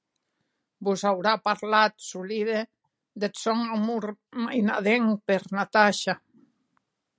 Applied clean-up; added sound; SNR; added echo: none; none; none; none.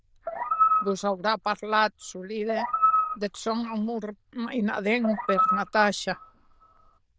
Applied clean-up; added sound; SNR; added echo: neural diffusion model UNIVERSE++.